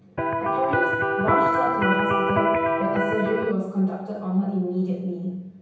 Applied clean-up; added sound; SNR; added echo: none; Electric guitar; -4 dB; reverberation time 0.9 s.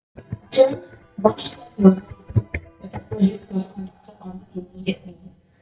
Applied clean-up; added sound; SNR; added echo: neural mask model DeepFilterNet 3.